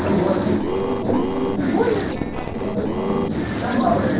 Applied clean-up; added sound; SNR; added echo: neural separator model SepFormer DNS4.